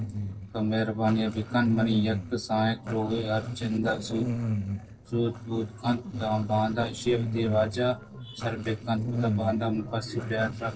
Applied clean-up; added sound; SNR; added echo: neural separator model SepFormer DNS4.